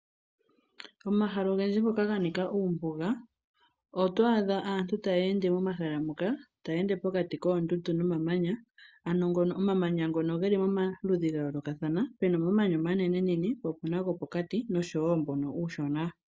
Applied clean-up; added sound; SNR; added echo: none; none; none; none.